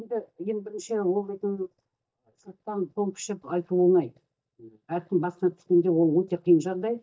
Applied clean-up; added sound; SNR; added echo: neural mask model DeepFilterNet 3.